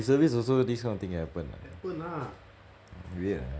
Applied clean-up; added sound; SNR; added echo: none; none; none; none.